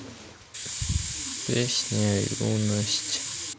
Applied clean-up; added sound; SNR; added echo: none; Hiss; 5 dB; none.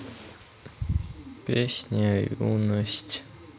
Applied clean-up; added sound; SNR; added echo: none; none; none; none.